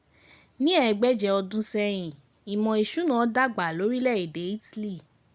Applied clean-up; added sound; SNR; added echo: none; none; none; none.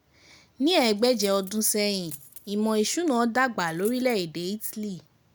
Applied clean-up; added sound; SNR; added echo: none; Coin (dropping); 19 dB; none.